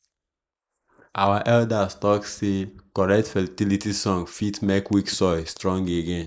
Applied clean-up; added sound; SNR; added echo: neural mask model Resemble Enhance denoiser.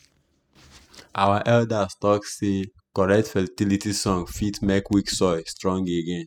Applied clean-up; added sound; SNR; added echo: classical method spectral subtraction.